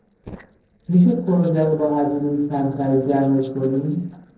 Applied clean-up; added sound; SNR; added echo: neural separator model SepFormer DNS4.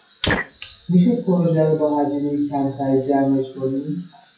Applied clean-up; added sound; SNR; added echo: classical method WPE with log-MMSE.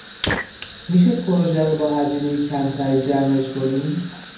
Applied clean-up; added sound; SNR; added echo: none; Fire; 10 dB; reverberation time 0.9 s.